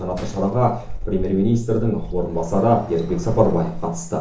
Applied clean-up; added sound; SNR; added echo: none; Sliding door; 8 dB; reverberation time 0.8 s.